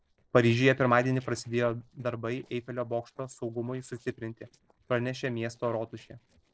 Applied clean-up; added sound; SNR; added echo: neural separator model SepFormer DNS4.